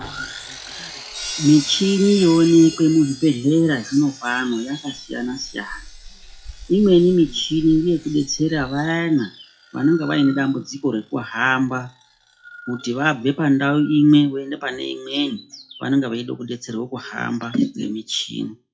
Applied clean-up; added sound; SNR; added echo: classical method WPE with log-MMSE.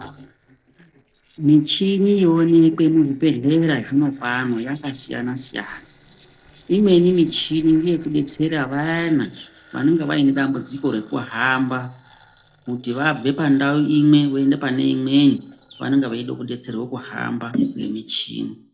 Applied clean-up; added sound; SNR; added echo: neural separator model SepFormer DNS4.